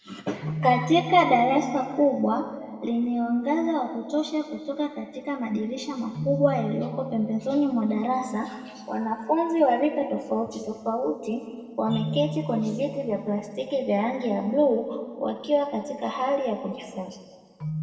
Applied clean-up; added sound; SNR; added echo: none; Keyboard (musical); 13 dB; reverberation time 1.5 s.